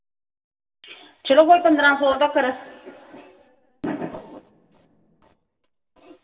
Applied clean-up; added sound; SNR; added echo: none; none; none; reverberation time 3.0 s.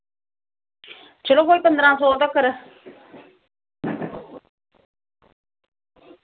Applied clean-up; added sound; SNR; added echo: none; none; none; none.